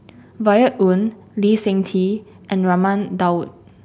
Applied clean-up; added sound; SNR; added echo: none; none; none; none.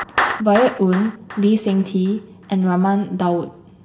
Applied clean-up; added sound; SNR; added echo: none; Clapping; 10 dB; reverberation time 0.7 s.